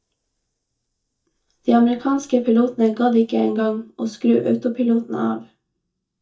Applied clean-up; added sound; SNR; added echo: neural mask model DeepFilterNet 3.